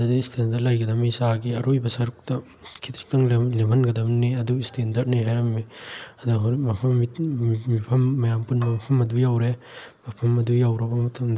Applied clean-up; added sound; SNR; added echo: none; Cutlery, silverware / Dishes, pots, and pans; 17 dB; none.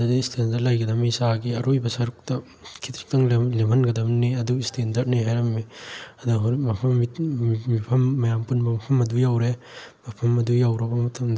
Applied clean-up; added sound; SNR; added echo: none; none; none; none.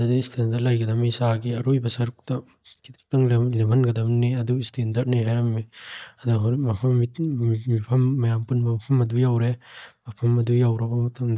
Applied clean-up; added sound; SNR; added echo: neural mask model DeepFilterNet 3.